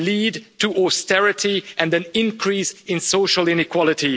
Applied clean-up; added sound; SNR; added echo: none; none; none; none.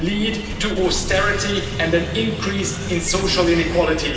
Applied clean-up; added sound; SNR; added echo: none; Explosion; 7 dB; reverberation time 2.4 s.